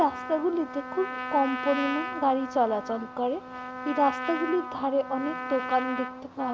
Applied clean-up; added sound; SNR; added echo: none; Trumpet; 7 dB; none.